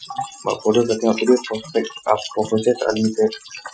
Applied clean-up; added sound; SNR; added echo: classical method Wiener filter.